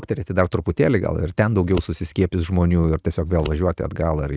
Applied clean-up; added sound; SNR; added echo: neural mask model RNNoise.